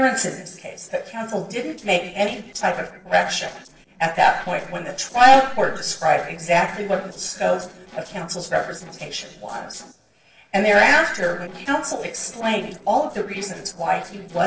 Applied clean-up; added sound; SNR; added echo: neural separator model SepFormer DNS4.